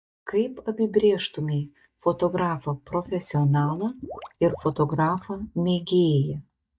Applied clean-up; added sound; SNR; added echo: neural mask model DeepFilterNet 3.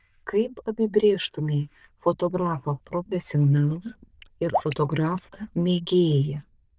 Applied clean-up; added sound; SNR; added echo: neural diffusion model UNIVERSE++.